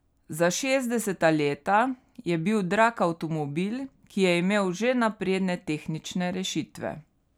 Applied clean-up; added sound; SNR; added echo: none; none; none; none.